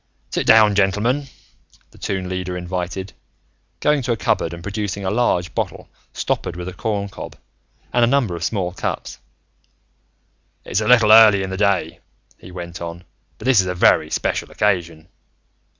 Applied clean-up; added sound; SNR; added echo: none; none; none; none.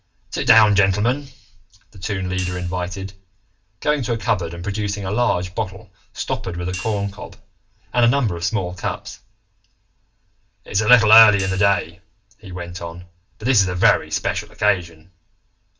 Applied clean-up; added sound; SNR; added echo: none; Hi-hat; 18 dB; reverberation time 0.2 s.